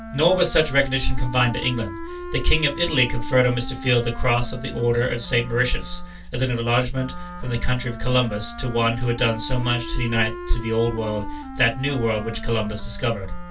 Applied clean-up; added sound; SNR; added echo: none; Wind instrument, woodwind instrument; 14 dB; reverberation time 0.2 s.